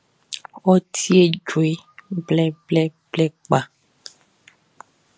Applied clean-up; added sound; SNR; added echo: none; none; none; none.